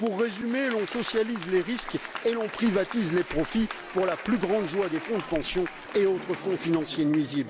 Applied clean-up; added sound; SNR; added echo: none; Applause / Crowd; 12 dB; none.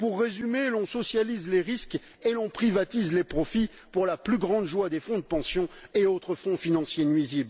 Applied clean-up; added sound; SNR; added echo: none; none; none; none.